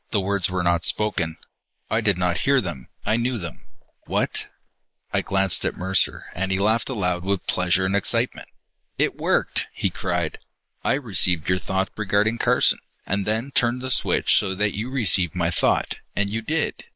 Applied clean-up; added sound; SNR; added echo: neural mask model Resemble Enhance denoiser.